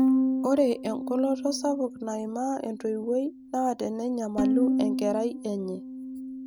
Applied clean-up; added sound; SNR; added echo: none; Bowed string instrument; 1 dB; none.